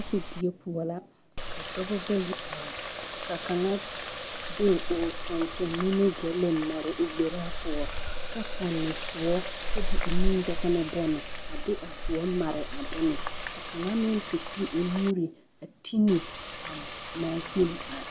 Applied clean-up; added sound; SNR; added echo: none; Water tap, faucet; 2 dB; none.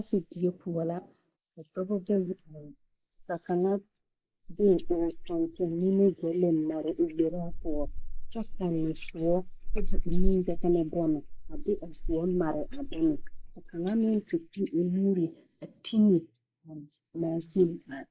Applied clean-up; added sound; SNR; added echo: neural mask model Resemble Enhance denoiser.